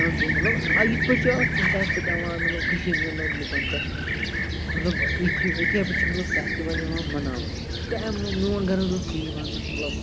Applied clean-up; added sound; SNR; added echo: none; Fixed-wing aircraft, airplane; -3 dB; none.